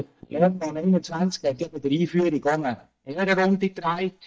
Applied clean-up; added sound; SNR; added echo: neural mask model DeepFilterNet 3.